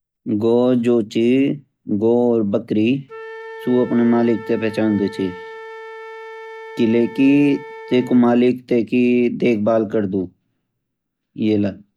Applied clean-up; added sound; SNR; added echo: none; Wind instrument, woodwind instrument; 19 dB; none.